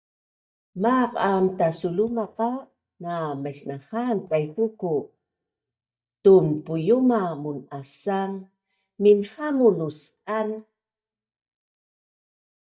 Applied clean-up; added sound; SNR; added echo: neural mask model DeepFilterNet 3.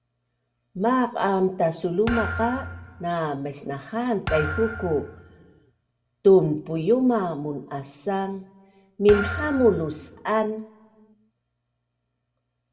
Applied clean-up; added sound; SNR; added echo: none; Thump, thud; 9 dB; reverberation time 0.7 s.